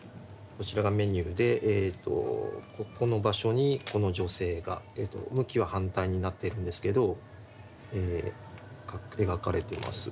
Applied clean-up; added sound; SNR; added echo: none; none; none; none.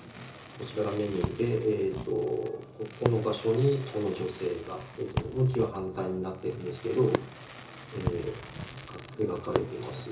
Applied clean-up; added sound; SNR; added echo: none; Fireworks; 8 dB; reverberation time 0.7 s.